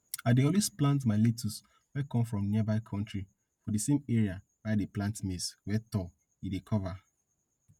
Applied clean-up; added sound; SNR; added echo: none; none; none; none.